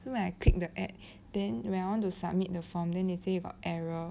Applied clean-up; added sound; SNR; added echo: none; none; none; none.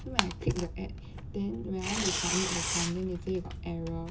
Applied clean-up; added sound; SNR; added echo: none; Tearing; 1 dB; reverberation time 0.2 s.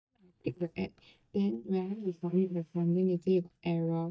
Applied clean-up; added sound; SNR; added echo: neural mask model DeepFilterNet 3.